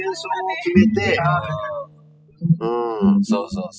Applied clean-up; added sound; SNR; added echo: classical method spectral subtraction.